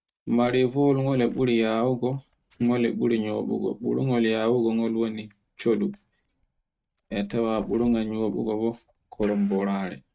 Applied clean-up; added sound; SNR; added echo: neural mask model RNNoise.